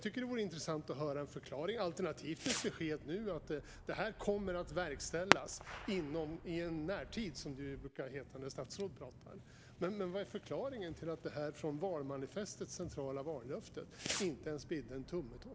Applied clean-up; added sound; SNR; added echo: none; Fireworks; 5 dB; none.